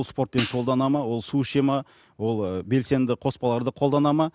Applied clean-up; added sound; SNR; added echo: none; Hi-hat; 11 dB; none.